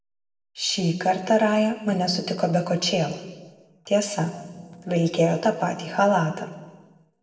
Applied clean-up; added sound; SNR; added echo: none; Organ; 18 dB; reverberation time 1.1 s.